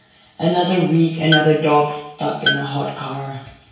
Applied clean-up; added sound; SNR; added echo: none; Tools; 5 dB; reverberation time 0.6 s.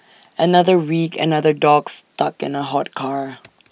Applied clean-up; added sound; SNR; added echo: none; none; none; none.